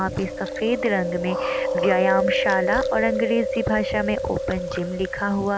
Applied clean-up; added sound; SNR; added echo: none; Chewing, mastication; 1 dB; none.